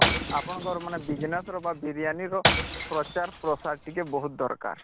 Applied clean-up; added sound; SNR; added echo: none; Shatter / Crushing; 0 dB; none.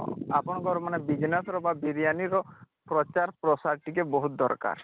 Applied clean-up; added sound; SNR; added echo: none; none; none; none.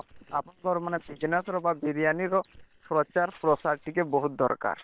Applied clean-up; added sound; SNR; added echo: neural separator model SepFormer WHAM!.